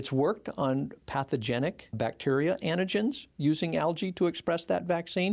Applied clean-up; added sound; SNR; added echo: none; none; none; none.